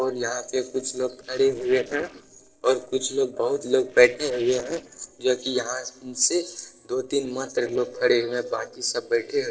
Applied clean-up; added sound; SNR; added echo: neural separator model SepFormer DNS4.